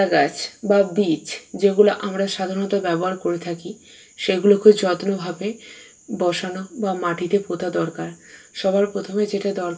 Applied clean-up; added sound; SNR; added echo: none; none; none; reverberation time 0.2 s.